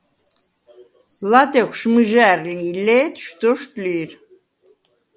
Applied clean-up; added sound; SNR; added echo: none; none; none; none.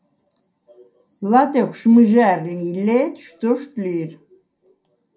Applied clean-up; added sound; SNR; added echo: none; none; none; reverberation time 0.2 s.